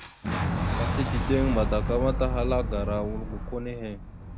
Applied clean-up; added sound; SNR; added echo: none; Boom; -1 dB; none.